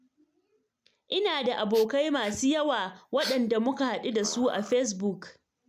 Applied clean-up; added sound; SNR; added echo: none; Dog; 16 dB; none.